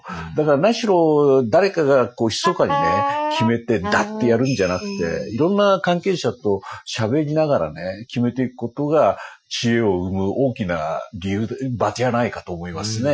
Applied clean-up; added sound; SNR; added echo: classical method Wiener filter.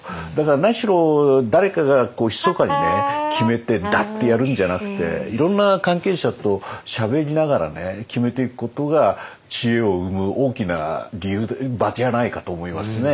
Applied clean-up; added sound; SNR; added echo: none; Wind instrument, woodwind instrument; 4 dB; none.